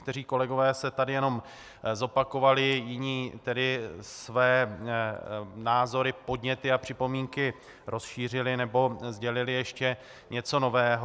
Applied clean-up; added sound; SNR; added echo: none; none; none; none.